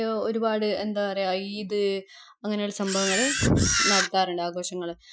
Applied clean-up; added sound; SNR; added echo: classical method Wiener filter.